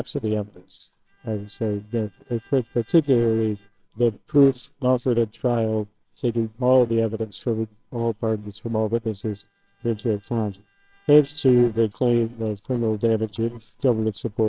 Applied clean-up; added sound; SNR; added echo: neural separator model SepFormer WHAMR!.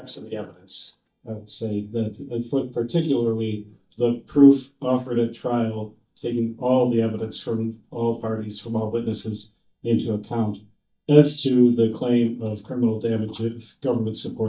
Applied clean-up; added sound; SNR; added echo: neural mask model DeepFilterNet 3.